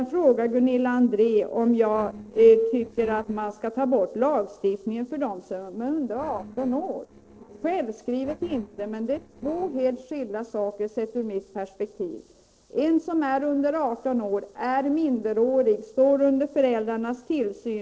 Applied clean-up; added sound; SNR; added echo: neural separator model SepFormer DNS4.